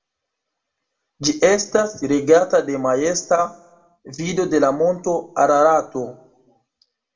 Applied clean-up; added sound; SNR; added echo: none; none; none; reverberation time 0.5 s.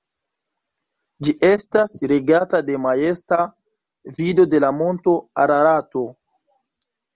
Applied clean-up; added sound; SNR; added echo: none; none; none; none.